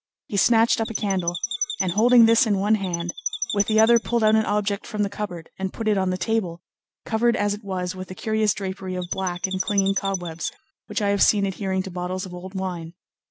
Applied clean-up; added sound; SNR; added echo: none; Chirp, tweet; 8 dB; none.